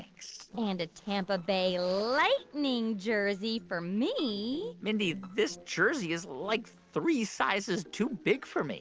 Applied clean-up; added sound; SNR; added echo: neural separator model SepFormer DNS4.